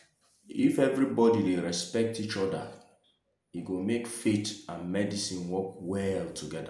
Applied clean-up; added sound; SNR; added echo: none; none; none; none.